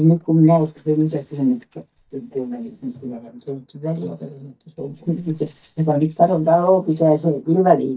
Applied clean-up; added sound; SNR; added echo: neural mask model DeepFilterNet 3.